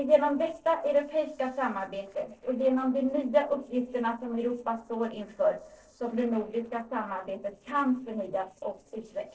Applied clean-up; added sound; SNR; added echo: neural separator model SepFormer DNS4.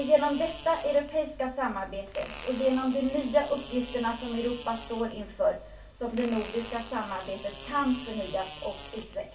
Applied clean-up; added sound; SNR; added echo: none; Fart; 14 dB; reverberation time 0.2 s.